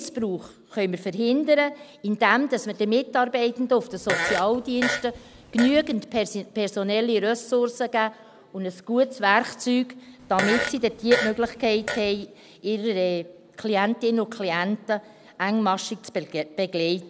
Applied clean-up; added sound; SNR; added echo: none; Fart; 6 dB; none.